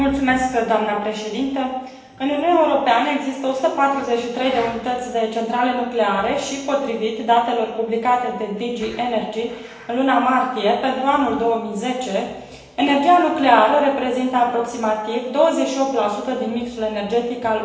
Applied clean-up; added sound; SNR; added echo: none; none; none; reverberation time 0.9 s.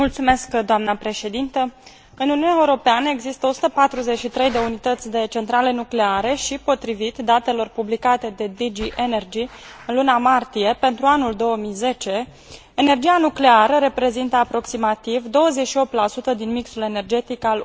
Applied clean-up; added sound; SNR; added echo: none; none; none; none.